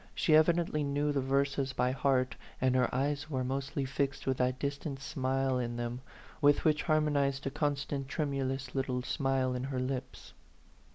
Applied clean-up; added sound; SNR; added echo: none; none; none; none.